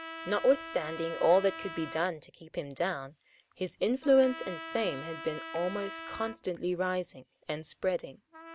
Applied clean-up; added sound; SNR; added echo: none; Trumpet; 13 dB; none.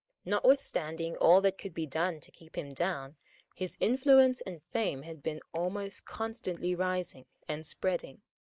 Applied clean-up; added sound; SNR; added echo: neural mask model Resemble Enhance denoiser.